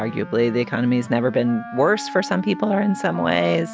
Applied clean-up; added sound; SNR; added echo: none; Wind instrument, woodwind instrument; 14 dB; none.